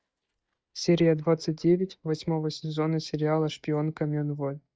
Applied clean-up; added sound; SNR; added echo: neural mask model DeepFilterNet 3.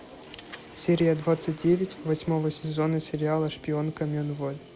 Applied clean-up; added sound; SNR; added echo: none; Toilet flush / Water + Guitar; 19 dB; none.